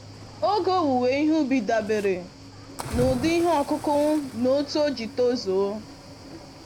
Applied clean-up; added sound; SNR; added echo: none; Cricket / Waves, surf; 14 dB; none.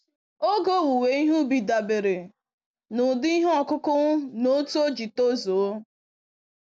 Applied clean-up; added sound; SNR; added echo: none; none; none; none.